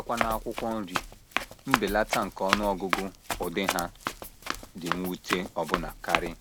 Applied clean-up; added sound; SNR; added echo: none; Run; 1 dB; none.